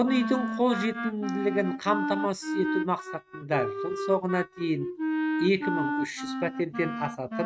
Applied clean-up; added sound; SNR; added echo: neural mask model RNNoise.